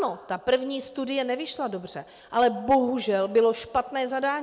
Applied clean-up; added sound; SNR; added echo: none; none; none; none.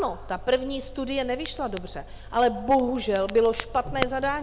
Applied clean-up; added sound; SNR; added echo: none; Crackle; 11 dB; none.